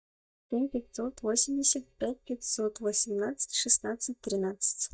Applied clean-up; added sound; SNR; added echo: neural mask model DeepFilterNet 3.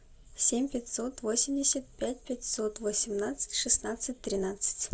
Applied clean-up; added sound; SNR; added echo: none; none; none; none.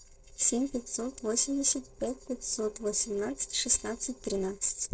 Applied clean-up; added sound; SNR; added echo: neural separator model SepFormer DNS4.